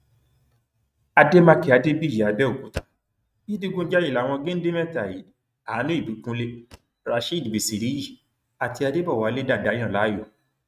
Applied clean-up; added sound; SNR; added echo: neural mask model RNNoise.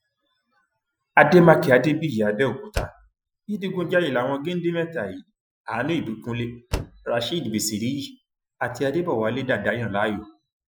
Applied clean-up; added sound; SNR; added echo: classical method Wiener filter.